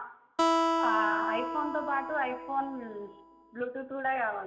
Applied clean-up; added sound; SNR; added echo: none; Acoustic guitar; -1 dB; reverberation time 1.9 s.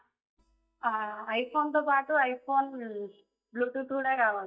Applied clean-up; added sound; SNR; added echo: neural mask model DeepFilterNet 3.